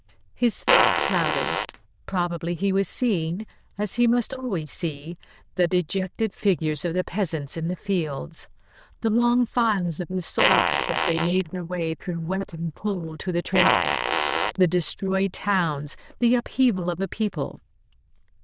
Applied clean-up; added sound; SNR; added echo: neural diffusion model UNIVERSE++.